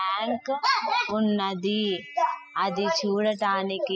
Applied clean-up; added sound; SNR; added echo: classical method spectral subtraction.